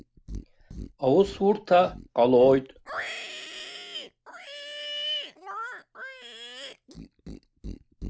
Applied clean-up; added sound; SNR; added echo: none; Livestock, farm animals, working animals; 12 dB; none.